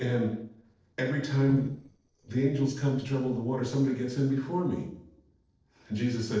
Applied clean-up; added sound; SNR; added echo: neural separator model SepFormer DNS4.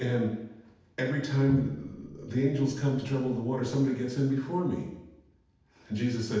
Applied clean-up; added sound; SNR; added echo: none; Bowed string instrument; 11 dB; reverberation time 0.8 s.